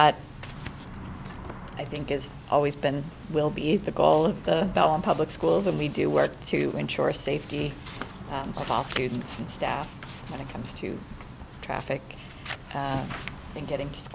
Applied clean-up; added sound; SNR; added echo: none; none; none; none.